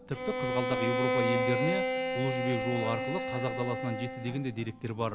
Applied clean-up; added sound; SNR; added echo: none; Bowed string instrument; -1 dB; none.